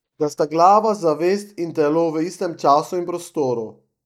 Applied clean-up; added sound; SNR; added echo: neural mask model DeepFilterNet 3.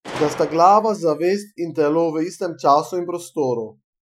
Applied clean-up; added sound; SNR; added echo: classical method Wiener filter.